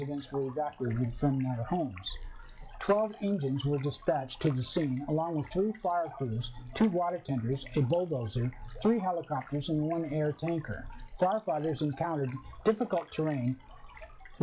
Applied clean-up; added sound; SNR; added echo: classical method log-MMSE.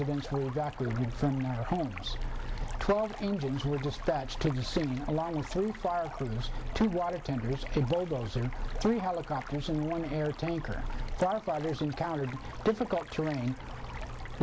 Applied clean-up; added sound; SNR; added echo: none; Stream; 15 dB; none.